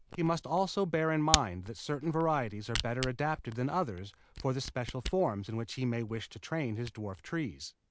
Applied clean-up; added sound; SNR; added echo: none; Camera; 8 dB; none.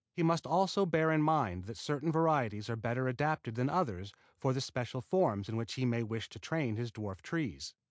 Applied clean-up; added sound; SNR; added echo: none; none; none; none.